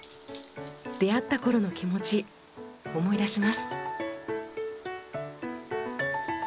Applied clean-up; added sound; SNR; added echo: none; none; none; none.